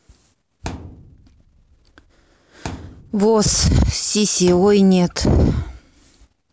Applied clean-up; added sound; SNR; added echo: none; Thump, thud; 18 dB; none.